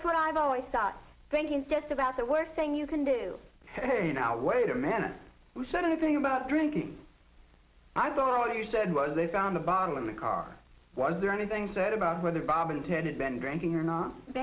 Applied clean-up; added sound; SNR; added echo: none; none; none; none.